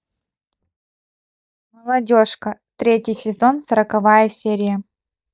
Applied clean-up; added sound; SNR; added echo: neural mask model DeepFilterNet 3.